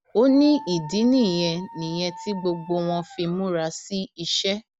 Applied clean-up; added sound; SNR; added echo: none; Dog; 17 dB; none.